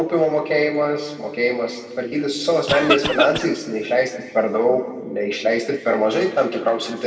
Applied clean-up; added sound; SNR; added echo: none; Cough; 1 dB; reverberation time 1.9 s.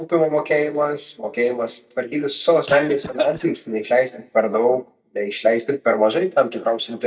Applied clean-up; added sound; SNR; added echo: neural mask model DeepFilterNet 3.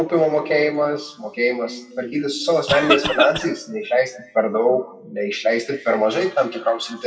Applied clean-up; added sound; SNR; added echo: classical method WPE with log-MMSE.